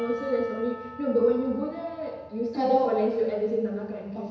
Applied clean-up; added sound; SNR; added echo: none; Church bell / Percussion; 19 dB; reverberation time 1.0 s.